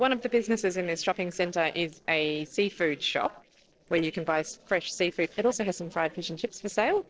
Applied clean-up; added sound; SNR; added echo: neural separator model SepFormer DNS4.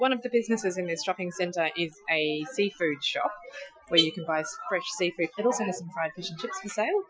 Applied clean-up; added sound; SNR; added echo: classical method Wiener filter.